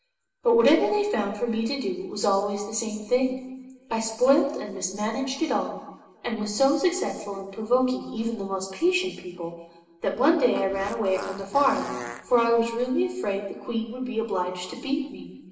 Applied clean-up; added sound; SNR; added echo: none; Fart; 13 dB; reverberation time 1.0 s.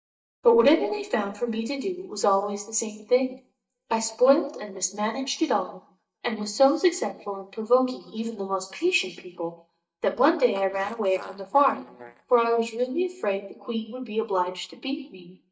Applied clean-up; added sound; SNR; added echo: neural mask model DeepFilterNet 3.